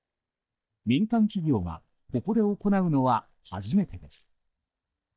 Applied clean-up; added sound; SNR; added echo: neural mask model DeepFilterNet 3.